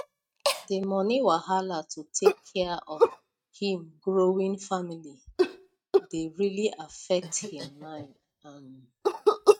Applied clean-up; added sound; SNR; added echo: neural mask model RNNoise.